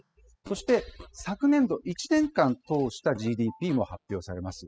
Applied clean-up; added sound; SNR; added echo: classical method spectral subtraction.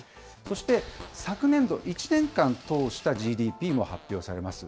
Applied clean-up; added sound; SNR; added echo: none; Boat, Water vehicle + Fart; 19 dB; none.